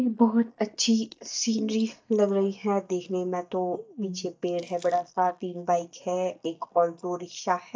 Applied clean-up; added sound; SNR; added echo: neural mask model DeepFilterNet 3.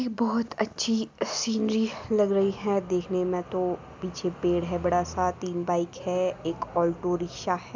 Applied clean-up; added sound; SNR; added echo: none; none; none; none.